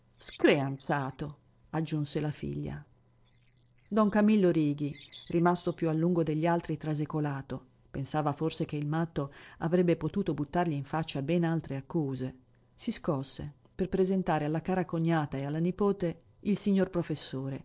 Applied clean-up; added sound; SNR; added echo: neural separator model SepFormer DNS4.